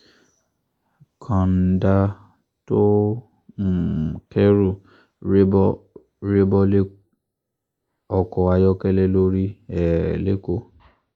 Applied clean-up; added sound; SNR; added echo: neural mask model Resemble Enhance denoiser.